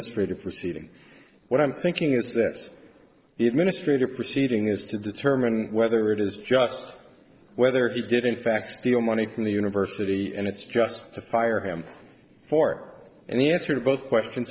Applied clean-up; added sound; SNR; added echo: neural separator model SepFormer DNS4.